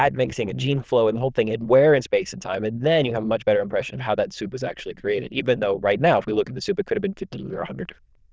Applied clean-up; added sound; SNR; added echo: neural diffusion model UNIVERSE++.